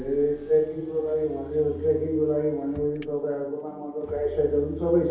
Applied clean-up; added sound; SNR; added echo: none; Motor vehicle (road); 18 dB; reverberation time 0.9 s.